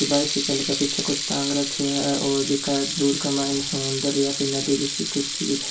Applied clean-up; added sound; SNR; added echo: none; Sink (filling or washing) / Water tap, faucet; 2 dB; reverberation time 0.3 s.